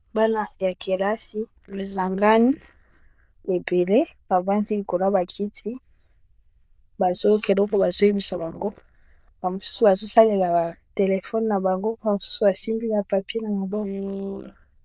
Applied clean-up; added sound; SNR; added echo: neural diffusion model UNIVERSE++.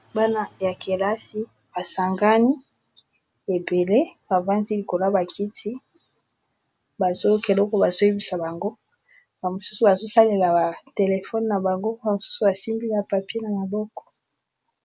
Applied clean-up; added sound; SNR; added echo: none; none; none; none.